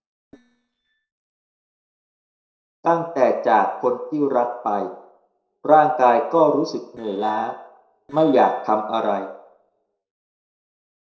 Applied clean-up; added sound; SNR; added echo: neural separator model SepFormer DNS4.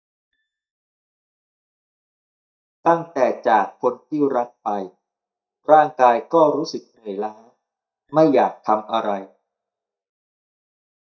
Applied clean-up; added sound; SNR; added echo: neural mask model DeepFilterNet 3.